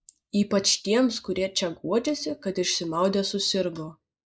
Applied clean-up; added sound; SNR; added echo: neural mask model Resemble Enhance denoiser.